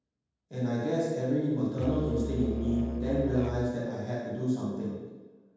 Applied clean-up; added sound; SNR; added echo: none; Musical instrument; 6 dB; reverberation time 1.2 s.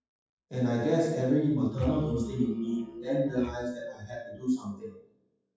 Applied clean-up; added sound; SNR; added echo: classical method WPE with log-MMSE.